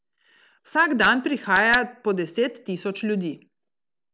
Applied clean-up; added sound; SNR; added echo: none; none; none; none.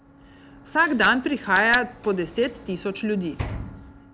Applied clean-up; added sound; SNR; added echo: none; Sliding door / Slam; 15 dB; none.